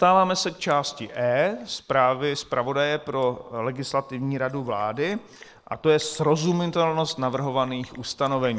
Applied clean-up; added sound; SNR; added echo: neural mask model Resemble Enhance denoiser.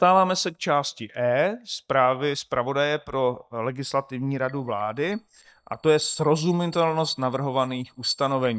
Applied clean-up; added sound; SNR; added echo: neural mask model DeepFilterNet 3.